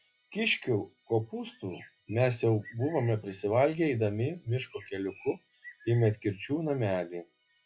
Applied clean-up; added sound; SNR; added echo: classical method log-MMSE.